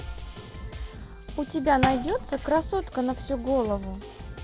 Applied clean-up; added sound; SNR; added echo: none; Thump, thud + Drum kit; 7 dB; none.